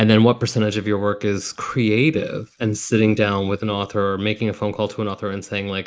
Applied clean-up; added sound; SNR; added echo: neural mask model Resemble Enhance denoiser.